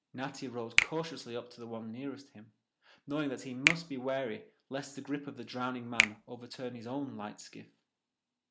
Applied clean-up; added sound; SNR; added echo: none; Finger snapping; -2 dB; none.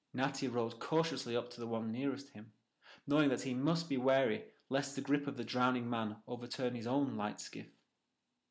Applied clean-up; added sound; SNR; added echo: none; none; none; none.